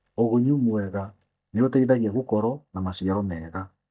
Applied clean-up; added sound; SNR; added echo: neural mask model DeepFilterNet 3.